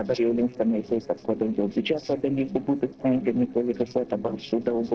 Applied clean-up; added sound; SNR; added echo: neural separator model SepFormer DNS4.